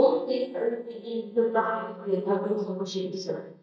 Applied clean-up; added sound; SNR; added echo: neural mask model DeepFilterNet 3.